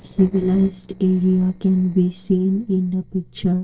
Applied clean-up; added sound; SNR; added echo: neural separator model SepFormer DNS4.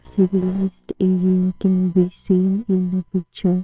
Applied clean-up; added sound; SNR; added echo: neural separator model SepFormer WHAMR!.